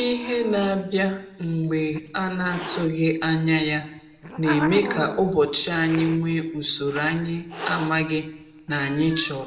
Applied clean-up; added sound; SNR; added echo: none; Hiss; 15 dB; reverberation time 0.7 s.